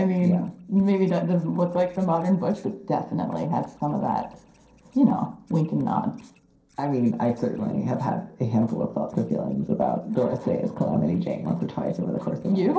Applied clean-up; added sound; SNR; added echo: neural separator model SepFormer DNS4.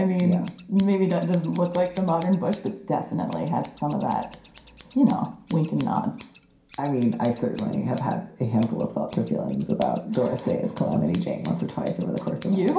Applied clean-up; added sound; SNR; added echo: none; Scissors; 14 dB; reverberation time 0.5 s.